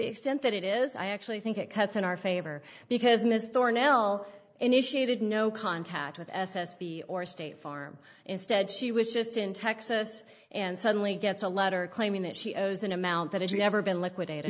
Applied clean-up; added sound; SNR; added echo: neural mask model Resemble Enhance denoiser.